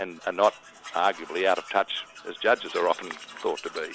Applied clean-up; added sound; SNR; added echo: none; Tools; 17 dB; none.